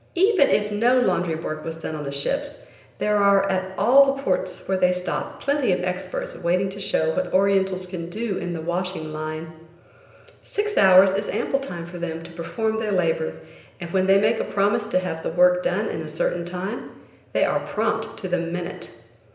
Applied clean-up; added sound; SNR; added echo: none; none; none; reverberation time 0.9 s.